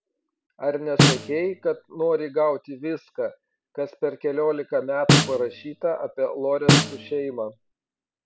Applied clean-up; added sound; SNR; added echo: none; Snare drum; -5 dB; none.